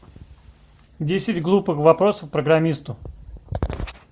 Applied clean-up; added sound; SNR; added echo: none; none; none; none.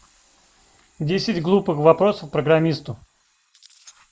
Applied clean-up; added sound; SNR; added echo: neural mask model Resemble Enhance denoiser.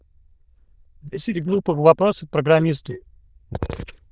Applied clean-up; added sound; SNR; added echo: neural diffusion model UNIVERSE++.